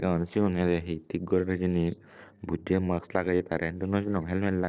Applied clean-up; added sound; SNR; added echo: neural separator model SepFormer DNS4.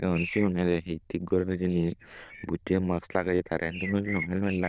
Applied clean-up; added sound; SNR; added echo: neural diffusion model UNIVERSE++.